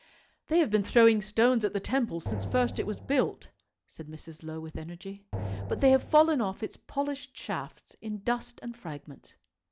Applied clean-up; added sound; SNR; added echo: none; Drum; 9 dB; none.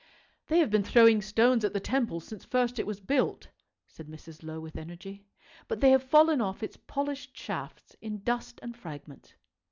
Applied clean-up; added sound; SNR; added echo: none; none; none; none.